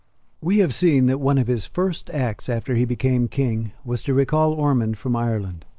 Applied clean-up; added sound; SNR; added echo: neural separator model SepFormer DNS4.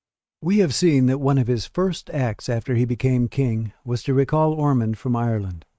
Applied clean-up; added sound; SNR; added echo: neural mask model RNNoise.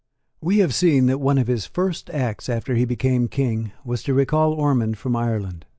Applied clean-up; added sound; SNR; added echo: none; none; none; none.